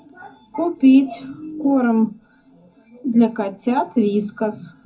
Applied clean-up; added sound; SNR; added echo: none; none; none; reverberation time 0.3 s.